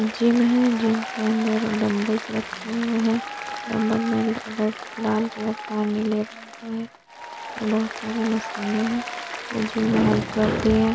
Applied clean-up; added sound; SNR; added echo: none; Applause; 11 dB; none.